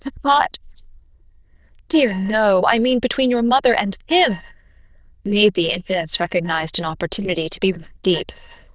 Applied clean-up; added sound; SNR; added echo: neural diffusion model UNIVERSE++.